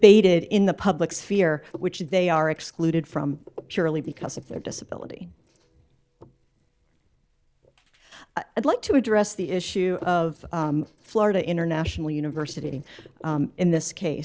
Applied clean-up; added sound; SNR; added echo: neural separator model SepFormer DNS4.